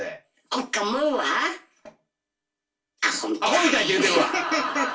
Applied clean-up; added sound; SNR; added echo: none; none; none; reverberation time 0.2 s.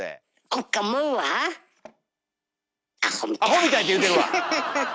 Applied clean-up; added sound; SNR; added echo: none; none; none; none.